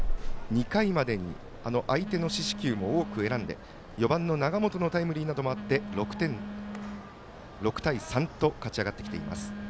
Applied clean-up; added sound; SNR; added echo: none; Telephone; 7 dB; none.